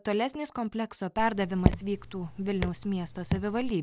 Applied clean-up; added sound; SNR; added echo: none; Raindrop / Drip; 1 dB; none.